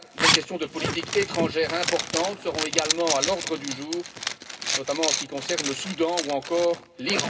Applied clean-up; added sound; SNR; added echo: none; Zipper (clothing); 1 dB; reverberation time 0.2 s.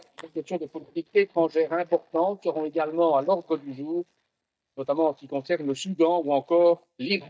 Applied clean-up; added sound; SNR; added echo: neural mask model DeepFilterNet 3.